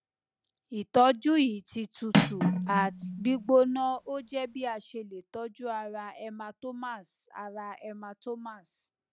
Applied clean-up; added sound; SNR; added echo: none; Cutlery, silverware; -2 dB; none.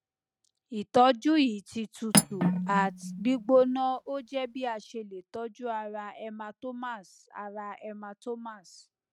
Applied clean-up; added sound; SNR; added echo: neural mask model RNNoise.